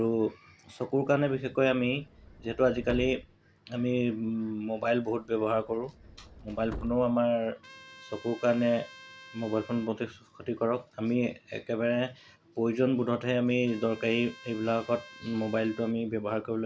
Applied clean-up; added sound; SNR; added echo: none; Trumpet + Subway, metro, underground; 18 dB; none.